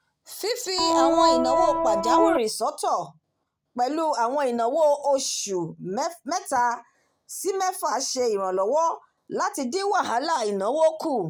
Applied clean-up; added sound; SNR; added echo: none; Organ; -5 dB; none.